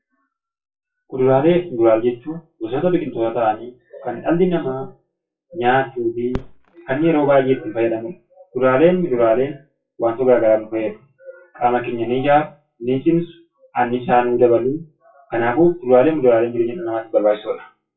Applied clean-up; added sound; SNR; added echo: classical method WPE with log-MMSE.